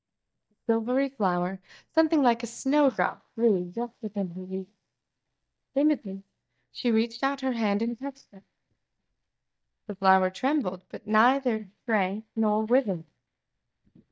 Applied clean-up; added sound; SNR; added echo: neural mask model DeepFilterNet 3.